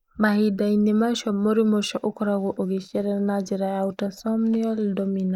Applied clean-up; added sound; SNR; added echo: neural mask model Resemble Enhance denoiser.